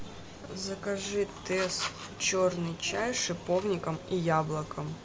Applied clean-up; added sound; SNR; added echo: none; none; none; none.